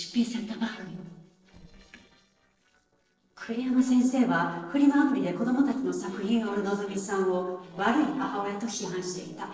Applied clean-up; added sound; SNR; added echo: neural separator model SepFormer DNS4.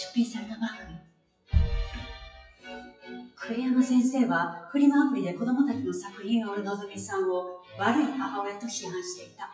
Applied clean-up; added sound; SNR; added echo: classical method WPE with log-MMSE.